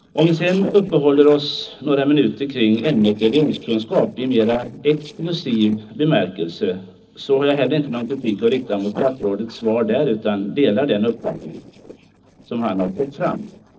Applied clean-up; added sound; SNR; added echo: neural separator model SepFormer DNS4.